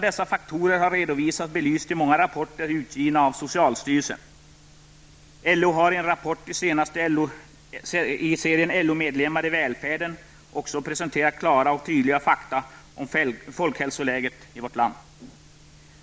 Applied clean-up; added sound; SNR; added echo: none; none; none; none.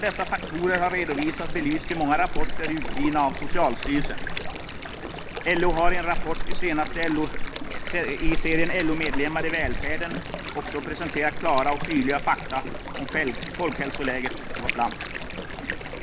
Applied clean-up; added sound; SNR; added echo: none; Stream; 0 dB; none.